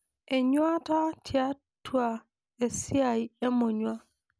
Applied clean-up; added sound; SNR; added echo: none; none; none; none.